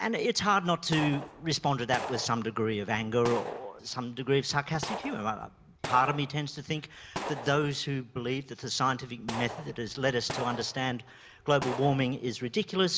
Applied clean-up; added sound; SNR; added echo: none; Gunshot, gunfire; 11 dB; none.